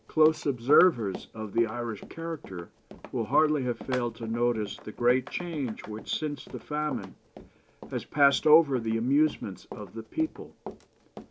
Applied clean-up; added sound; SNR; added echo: none; Run; 17 dB; none.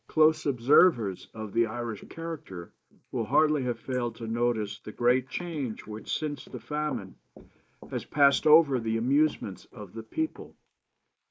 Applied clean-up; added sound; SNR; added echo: neural mask model Resemble Enhance denoiser.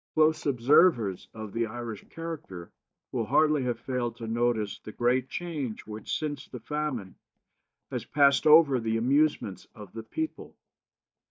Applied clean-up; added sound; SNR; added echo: neural mask model DeepFilterNet 3.